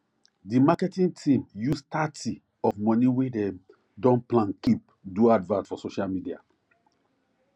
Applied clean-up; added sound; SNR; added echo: none; none; none; none.